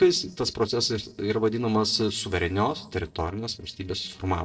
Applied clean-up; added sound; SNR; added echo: neural separator model SepFormer DNS4.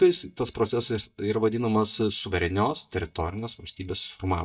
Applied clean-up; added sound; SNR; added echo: neural mask model DeepFilterNet 3.